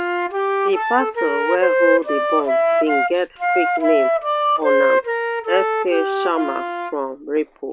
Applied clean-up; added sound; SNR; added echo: none; Wind instrument, woodwind instrument; -3 dB; none.